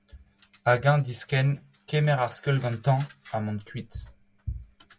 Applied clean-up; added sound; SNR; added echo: none; none; none; none.